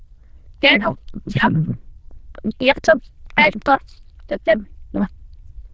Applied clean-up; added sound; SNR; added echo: neural diffusion model UNIVERSE++.